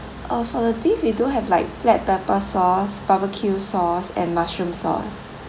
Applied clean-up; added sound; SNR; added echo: none; none; none; none.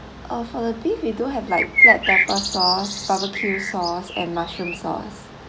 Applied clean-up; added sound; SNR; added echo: none; Bird; -4 dB; none.